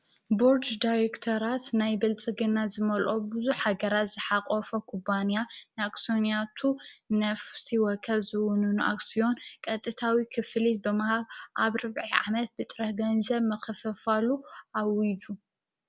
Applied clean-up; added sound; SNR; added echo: none; none; none; none.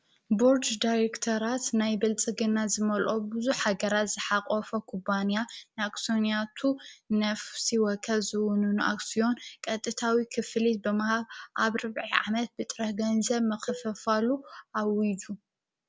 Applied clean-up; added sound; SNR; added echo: none; Cowbell; 15 dB; none.